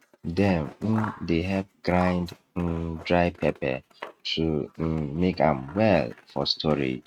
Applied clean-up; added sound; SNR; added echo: neural mask model RNNoise.